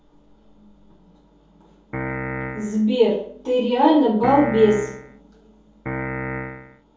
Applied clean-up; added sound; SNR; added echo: none; Piano; 7 dB; reverberation time 0.6 s.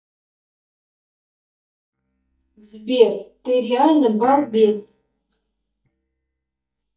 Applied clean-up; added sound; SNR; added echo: neural mask model DeepFilterNet 3.